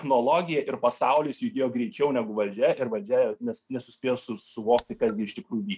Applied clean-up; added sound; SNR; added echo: neural mask model RNNoise.